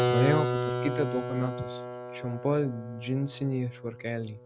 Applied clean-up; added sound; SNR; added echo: none; Keyboard (musical); 1 dB; none.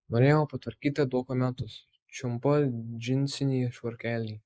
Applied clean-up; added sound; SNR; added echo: neural mask model Resemble Enhance denoiser.